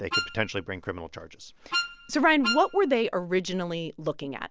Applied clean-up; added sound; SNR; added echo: none; Wind instrument, woodwind instrument; 5 dB; none.